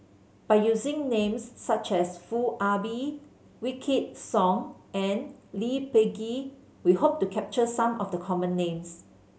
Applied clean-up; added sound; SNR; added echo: none; none; none; none.